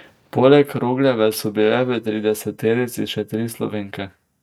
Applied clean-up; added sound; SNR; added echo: neural mask model DeepFilterNet 3.